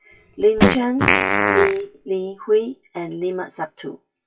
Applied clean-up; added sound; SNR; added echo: classical method WPE with log-MMSE.